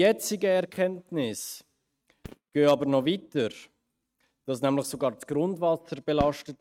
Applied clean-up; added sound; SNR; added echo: neural mask model RNNoise.